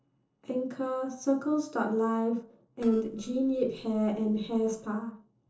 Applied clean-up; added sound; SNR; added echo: neural separator model SepFormer DNS4.